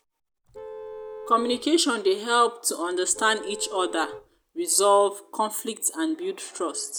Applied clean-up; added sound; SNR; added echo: none; Vehicle horn, car horn, honking; 14 dB; none.